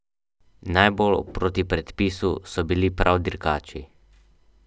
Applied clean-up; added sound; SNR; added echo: none; none; none; none.